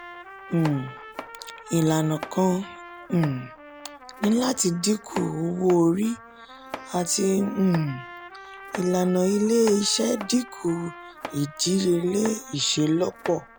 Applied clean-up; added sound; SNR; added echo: none; Domestic sounds, home sounds + Trumpet; 15 dB; none.